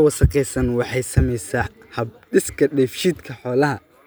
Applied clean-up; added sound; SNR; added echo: none; none; none; none.